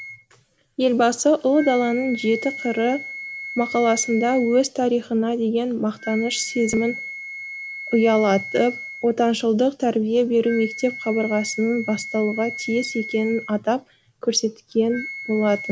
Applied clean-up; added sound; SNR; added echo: none; Wind instrument, woodwind instrument; 13 dB; none.